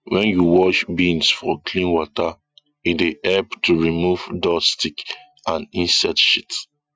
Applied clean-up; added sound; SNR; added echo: classical method Wiener filter.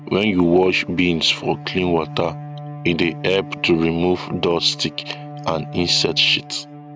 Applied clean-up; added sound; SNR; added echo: none; Bowed string instrument; 14 dB; none.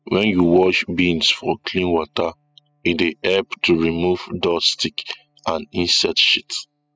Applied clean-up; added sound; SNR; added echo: classical method spectral subtraction.